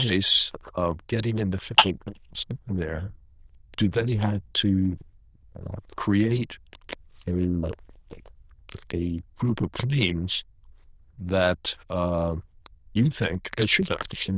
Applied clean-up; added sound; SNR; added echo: neural diffusion model UNIVERSE++.